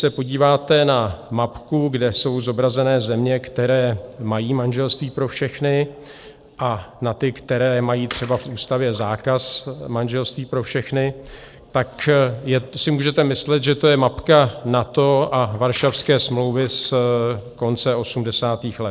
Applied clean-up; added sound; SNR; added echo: neural separator model SepFormer DNS4.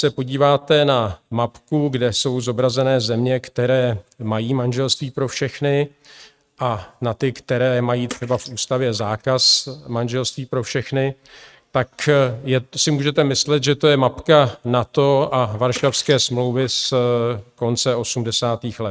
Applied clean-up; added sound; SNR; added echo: neural mask model RNNoise.